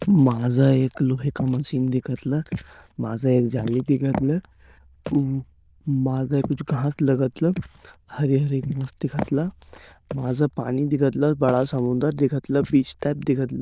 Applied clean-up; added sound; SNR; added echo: neural diffusion model UNIVERSE++.